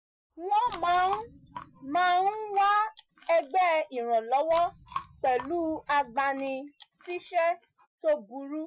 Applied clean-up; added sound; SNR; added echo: classical method Wiener filter.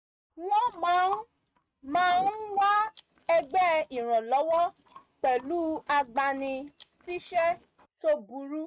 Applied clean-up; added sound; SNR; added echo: neural mask model RNNoise.